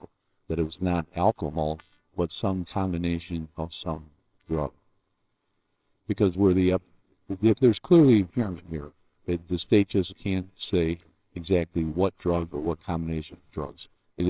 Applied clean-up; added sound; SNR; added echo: neural separator model SepFormer WHAMR!.